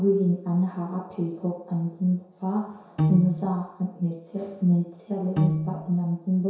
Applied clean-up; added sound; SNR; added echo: none; Piano; 0 dB; reverberation time 0.7 s.